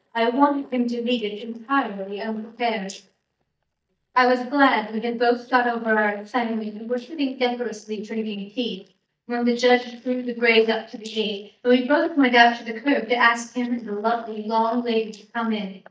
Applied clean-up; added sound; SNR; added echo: neural mask model DeepFilterNet 3.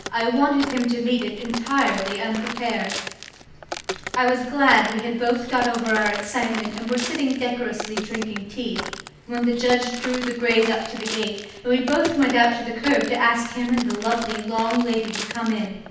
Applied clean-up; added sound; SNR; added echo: none; Walk, footsteps; 11 dB; reverberation time 0.9 s.